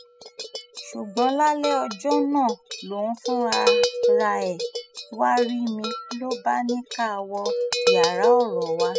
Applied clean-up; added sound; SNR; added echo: classical method spectral subtraction.